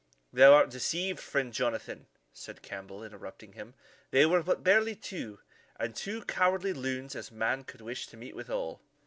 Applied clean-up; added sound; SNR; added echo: none; none; none; none.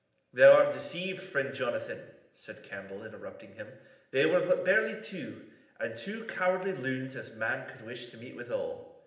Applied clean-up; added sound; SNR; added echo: none; none; none; reverberation time 0.8 s.